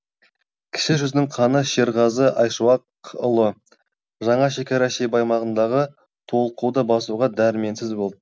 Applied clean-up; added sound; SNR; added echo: none; none; none; none.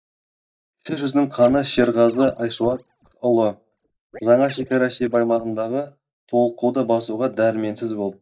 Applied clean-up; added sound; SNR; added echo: neural mask model DeepFilterNet 3.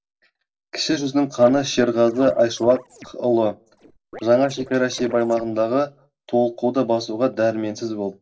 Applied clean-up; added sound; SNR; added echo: neural separator model SepFormer DNS4.